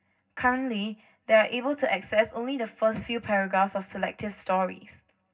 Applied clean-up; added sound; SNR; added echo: none; none; none; reverberation time 0.4 s.